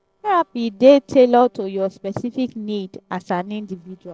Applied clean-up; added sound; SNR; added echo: neural separator model SepFormer DNS4.